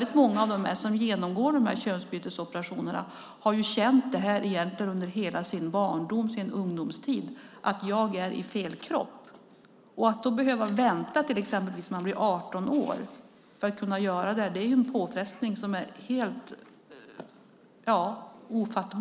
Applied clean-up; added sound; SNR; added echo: none; none; none; none.